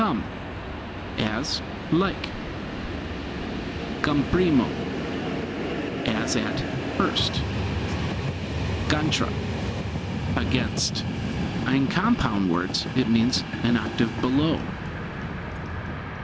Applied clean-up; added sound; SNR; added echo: none; Train; 1 dB; none.